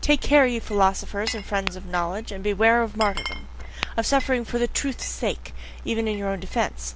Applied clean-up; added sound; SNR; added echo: none; Glass + Tap / Glass; 15 dB; none.